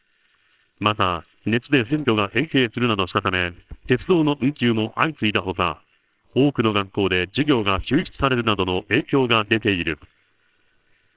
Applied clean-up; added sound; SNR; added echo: neural separator model SepFormer WHAMR!.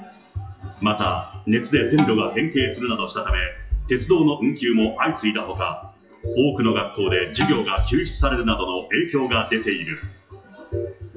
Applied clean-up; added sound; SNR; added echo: classical method WPE with log-MMSE.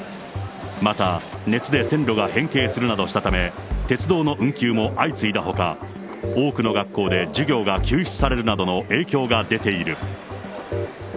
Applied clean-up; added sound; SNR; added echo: none; none; none; none.